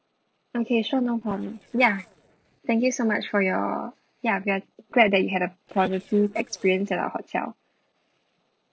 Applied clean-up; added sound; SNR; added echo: neural separator model SepFormer DNS4.